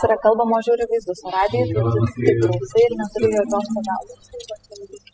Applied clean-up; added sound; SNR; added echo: classical method spectral subtraction.